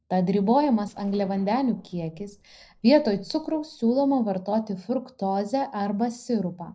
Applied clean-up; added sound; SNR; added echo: neural separator model SepFormer DNS4.